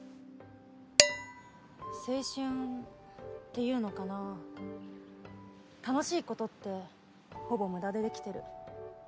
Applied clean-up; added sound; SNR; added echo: none; Dishes, pots, and pans; -4 dB; none.